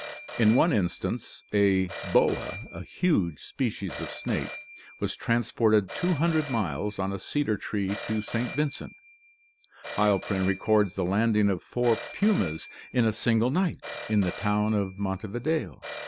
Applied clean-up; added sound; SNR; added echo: none; Telephone; 9 dB; none.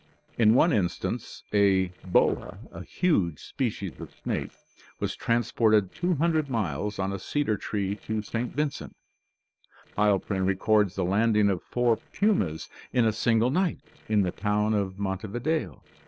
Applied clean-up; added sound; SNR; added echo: neural separator model SepFormer DNS4.